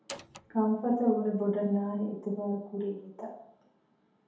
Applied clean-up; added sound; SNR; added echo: none; Door; 13 dB; reverberation time 0.8 s.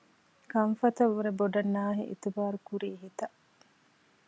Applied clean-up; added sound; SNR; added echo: none; none; none; none.